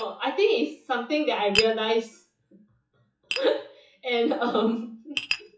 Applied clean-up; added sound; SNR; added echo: classical method WPE with log-MMSE.